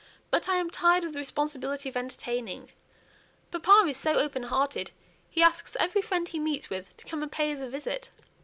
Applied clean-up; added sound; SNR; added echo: none; none; none; none.